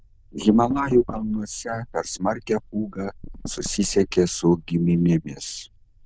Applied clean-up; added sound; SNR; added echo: neural diffusion model UNIVERSE++.